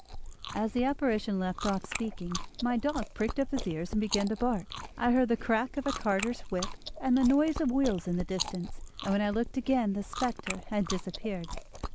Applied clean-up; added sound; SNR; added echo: none; Chewing, mastication; 8 dB; none.